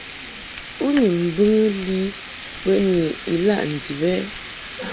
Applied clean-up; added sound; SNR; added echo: none; Frying (food); 9 dB; none.